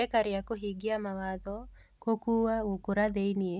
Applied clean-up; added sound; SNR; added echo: none; none; none; none.